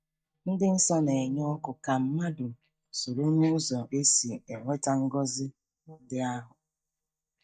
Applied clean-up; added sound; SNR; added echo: neural mask model DeepFilterNet 3.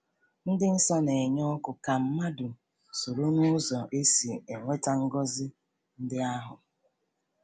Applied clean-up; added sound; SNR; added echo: none; none; none; none.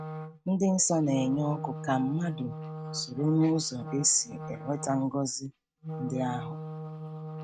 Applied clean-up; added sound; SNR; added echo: neural mask model RNNoise.